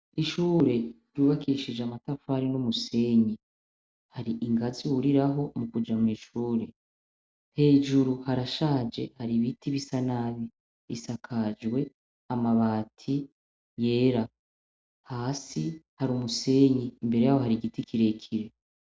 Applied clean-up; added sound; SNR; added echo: none; none; none; none.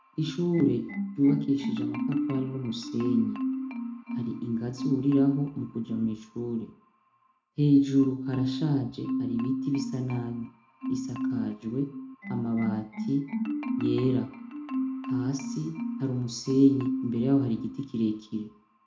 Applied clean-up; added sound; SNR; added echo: none; Marimba, xylophone; 5 dB; reverberation time 0.3 s.